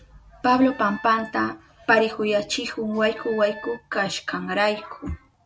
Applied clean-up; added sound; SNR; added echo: none; Wind instrument, woodwind instrument; 18 dB; none.